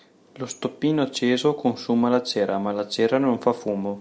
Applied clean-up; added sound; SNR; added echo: none; none; none; none.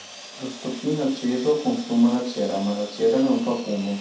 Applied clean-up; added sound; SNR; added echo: none; Sawing; 17 dB; reverberation time 0.6 s.